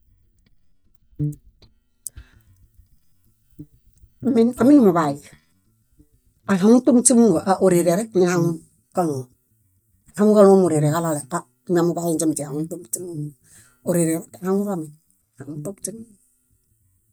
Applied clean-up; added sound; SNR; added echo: neural mask model DeepFilterNet 3.